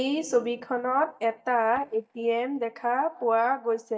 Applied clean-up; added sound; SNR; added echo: neural mask model DeepFilterNet 3.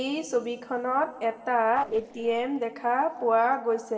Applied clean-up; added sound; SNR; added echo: neural separator model SepFormer DNS4.